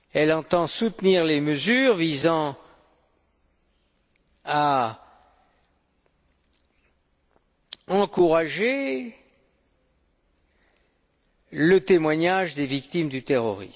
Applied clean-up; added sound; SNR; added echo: none; none; none; none.